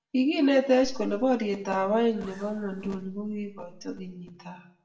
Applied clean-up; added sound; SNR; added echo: none; Zipper (clothing); 17 dB; reverberation time 0.5 s.